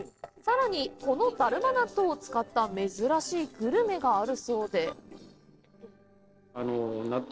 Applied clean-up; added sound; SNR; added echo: neural separator model SepFormer DNS4.